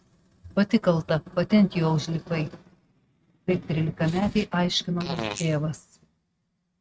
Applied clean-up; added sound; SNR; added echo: neural mask model RNNoise.